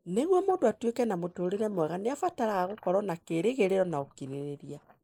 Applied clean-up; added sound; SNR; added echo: neural mask model Resemble Enhance denoiser.